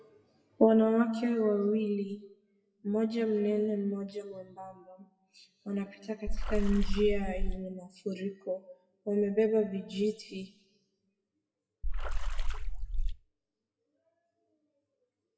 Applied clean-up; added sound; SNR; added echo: classical method WPE with log-MMSE.